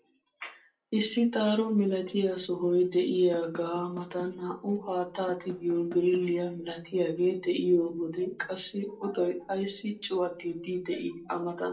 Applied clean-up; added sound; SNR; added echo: none; Knock / Wood; 18 dB; reverberation time 0.2 s.